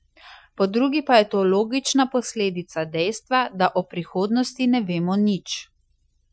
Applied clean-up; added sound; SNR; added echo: classical method Wiener filter.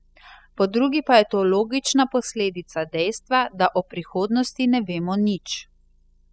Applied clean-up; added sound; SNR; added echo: classical method spectral subtraction.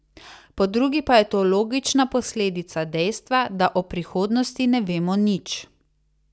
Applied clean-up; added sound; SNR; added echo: none; none; none; none.